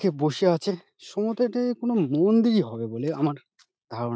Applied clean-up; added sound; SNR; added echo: none; none; none; none.